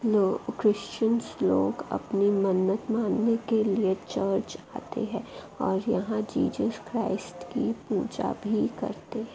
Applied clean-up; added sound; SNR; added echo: none; none; none; none.